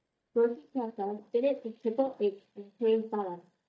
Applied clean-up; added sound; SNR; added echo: neural mask model DeepFilterNet 3.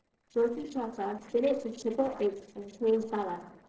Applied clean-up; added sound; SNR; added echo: neural separator model SepFormer DNS4.